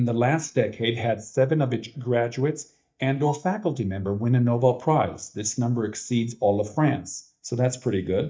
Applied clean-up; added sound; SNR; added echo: neural mask model DeepFilterNet 3.